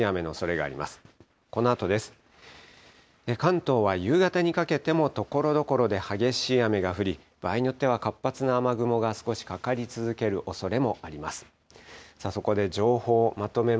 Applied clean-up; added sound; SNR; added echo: none; none; none; none.